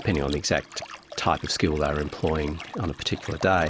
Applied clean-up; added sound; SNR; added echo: none; Liquid; 16 dB; none.